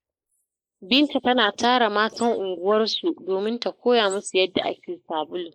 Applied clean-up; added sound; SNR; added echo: neural mask model Resemble Enhance denoiser.